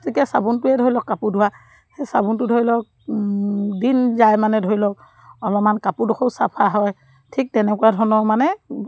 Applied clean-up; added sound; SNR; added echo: none; none; none; none.